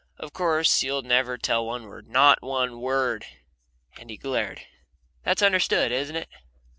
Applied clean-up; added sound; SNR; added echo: none; none; none; none.